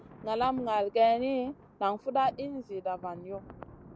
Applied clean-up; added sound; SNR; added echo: none; Thunder; 19 dB; none.